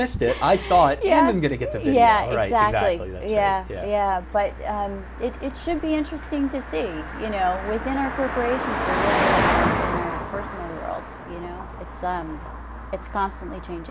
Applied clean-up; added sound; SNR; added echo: none; Car passing by; 5 dB; none.